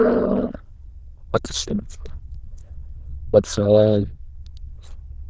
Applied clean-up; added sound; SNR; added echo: neural diffusion model UNIVERSE++.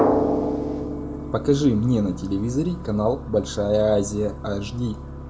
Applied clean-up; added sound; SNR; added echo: none; Drum; 5 dB; none.